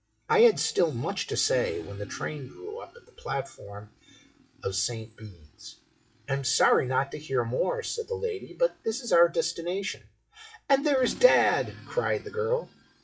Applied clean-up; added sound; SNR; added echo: classical method WPE with log-MMSE.